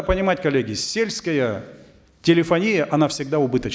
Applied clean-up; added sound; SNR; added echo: none; none; none; none.